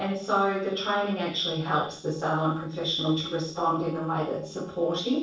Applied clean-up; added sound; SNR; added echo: neural separator model SepFormer DNS4.